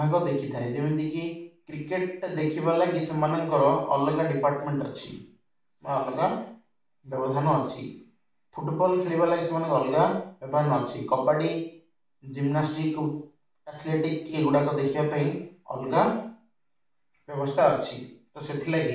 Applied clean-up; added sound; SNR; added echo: none; none; none; reverberation time 0.5 s.